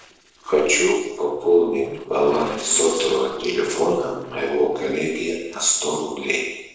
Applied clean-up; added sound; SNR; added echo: neural separator model SepFormer DNS4.